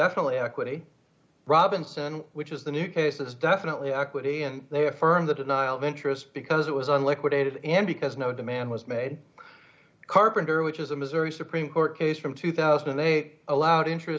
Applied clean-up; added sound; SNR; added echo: none; none; none; none.